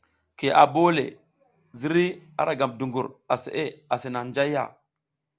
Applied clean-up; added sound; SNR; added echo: none; none; none; none.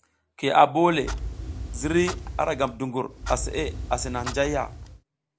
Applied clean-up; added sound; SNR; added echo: none; Clock; 8 dB; none.